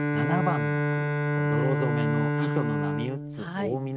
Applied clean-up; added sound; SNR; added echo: neural mask model RNNoise.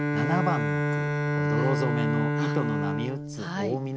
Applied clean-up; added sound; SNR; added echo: none; Bowed string instrument; -3 dB; none.